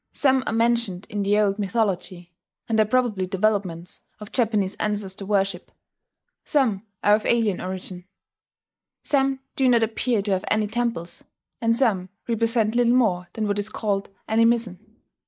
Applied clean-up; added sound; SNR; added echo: neural mask model Resemble Enhance denoiser.